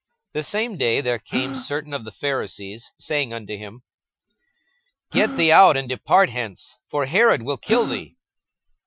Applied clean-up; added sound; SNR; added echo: classical method Wiener filter.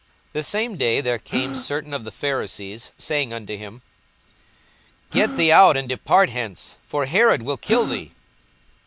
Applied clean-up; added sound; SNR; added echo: none; Gasp; 11 dB; none.